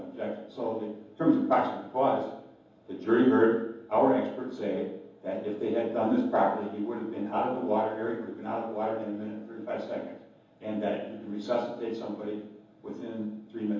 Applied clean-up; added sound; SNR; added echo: none; none; none; reverberation time 0.9 s.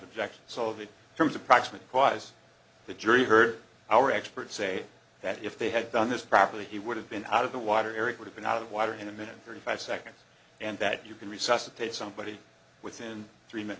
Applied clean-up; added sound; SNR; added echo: none; none; none; none.